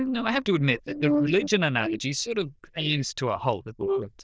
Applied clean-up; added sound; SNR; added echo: neural diffusion model UNIVERSE++.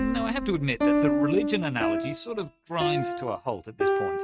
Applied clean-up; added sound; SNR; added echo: neural mask model RNNoise.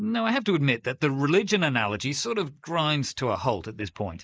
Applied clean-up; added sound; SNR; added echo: neural mask model Resemble Enhance denoiser.